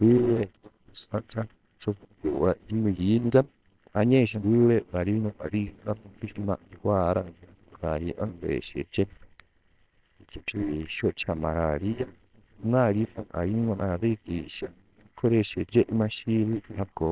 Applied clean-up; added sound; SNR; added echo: neural separator model SepFormer WHAMR!.